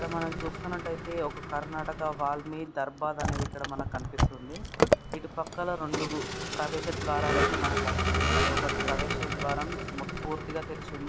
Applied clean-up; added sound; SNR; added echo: none; Vehicle; -4 dB; none.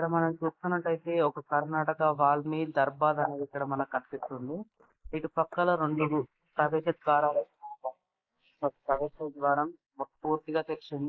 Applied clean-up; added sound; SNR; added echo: neural mask model Resemble Enhance denoiser.